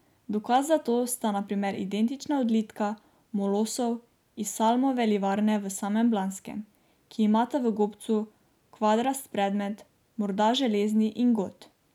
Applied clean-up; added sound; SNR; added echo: none; none; none; none.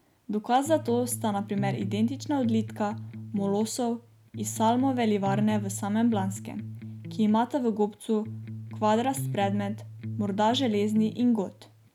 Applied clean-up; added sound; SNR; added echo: none; Electric guitar; 10 dB; none.